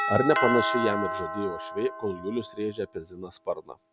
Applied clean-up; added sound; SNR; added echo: none; Doorbell; 3 dB; none.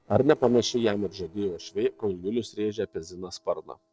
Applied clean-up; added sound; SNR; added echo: neural separator model SepFormer DNS4.